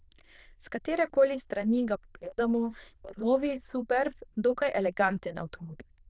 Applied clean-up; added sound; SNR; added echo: neural diffusion model UNIVERSE++.